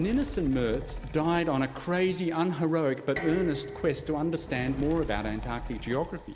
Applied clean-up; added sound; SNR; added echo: none; Dishes, pots, and pans + Fire; 11 dB; none.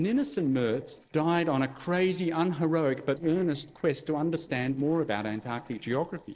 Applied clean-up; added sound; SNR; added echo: neural separator model SepFormer DNS4.